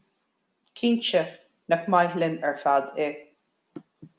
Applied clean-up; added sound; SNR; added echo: none; none; none; none.